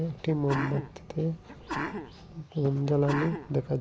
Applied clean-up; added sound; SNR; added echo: none; Sneeze; 8 dB; none.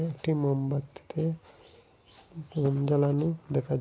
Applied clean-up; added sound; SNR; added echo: none; none; none; none.